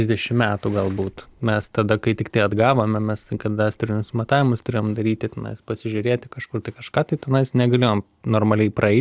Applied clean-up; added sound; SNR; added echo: none; none; none; none.